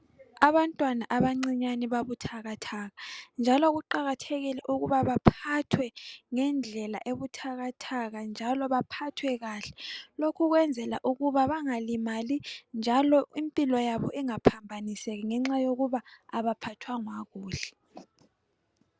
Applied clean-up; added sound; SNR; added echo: none; none; none; none.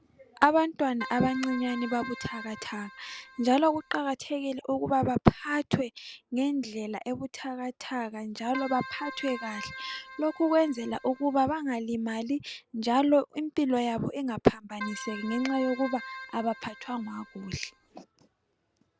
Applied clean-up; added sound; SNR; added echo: none; Keyboard (musical); 13 dB; none.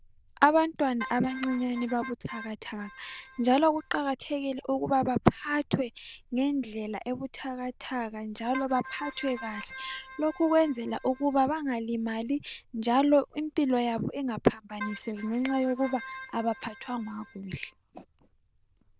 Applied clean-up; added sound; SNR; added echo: neural diffusion model UNIVERSE++.